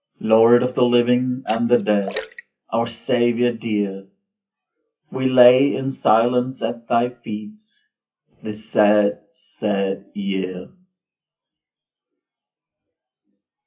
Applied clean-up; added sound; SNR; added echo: classical method WPE with log-MMSE.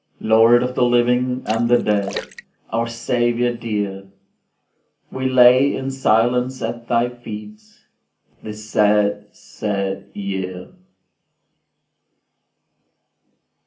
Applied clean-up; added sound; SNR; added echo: none; Splash, splatter; 14 dB; reverberation time 0.3 s.